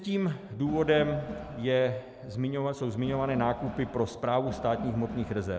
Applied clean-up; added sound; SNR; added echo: none; Crowd; 11 dB; none.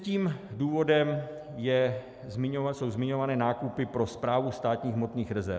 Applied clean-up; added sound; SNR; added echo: none; none; none; none.